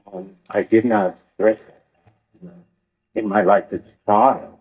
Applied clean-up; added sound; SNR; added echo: neural mask model DeepFilterNet 3.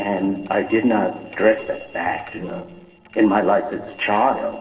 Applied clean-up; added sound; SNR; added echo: neural separator model SepFormer DNS4.